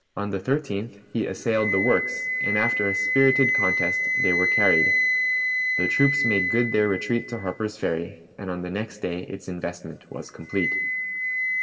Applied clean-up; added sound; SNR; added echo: none; Wind instrument, woodwind instrument; 0 dB; reverberation time 1.3 s.